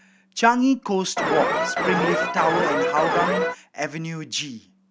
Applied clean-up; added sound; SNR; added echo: none; Alarm; -2 dB; none.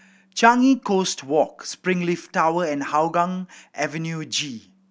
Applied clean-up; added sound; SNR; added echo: none; none; none; none.